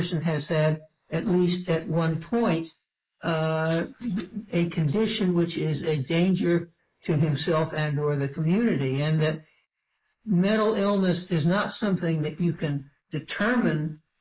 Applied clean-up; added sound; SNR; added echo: neural mask model Resemble Enhance denoiser.